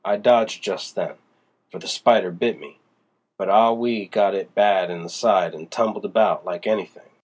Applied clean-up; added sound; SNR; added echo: none; none; none; none.